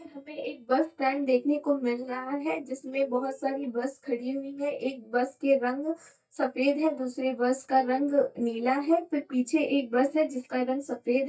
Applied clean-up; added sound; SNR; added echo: neural mask model DeepFilterNet 3.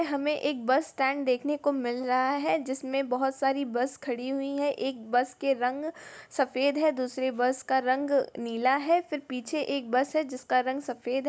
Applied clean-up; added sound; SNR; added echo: none; none; none; none.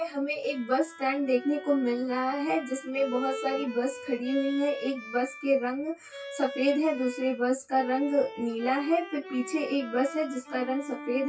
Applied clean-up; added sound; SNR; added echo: classical method WPE with log-MMSE.